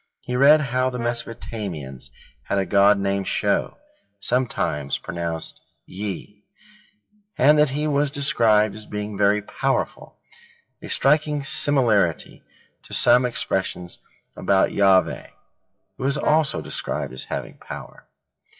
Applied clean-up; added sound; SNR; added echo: classical method WPE with log-MMSE.